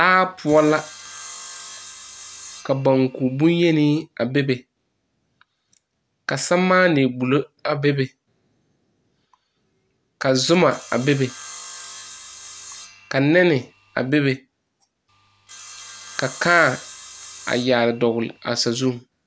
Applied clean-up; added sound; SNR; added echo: none; Sawing; 18 dB; none.